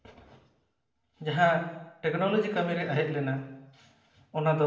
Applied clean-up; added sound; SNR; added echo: none; none; none; reverberation time 0.9 s.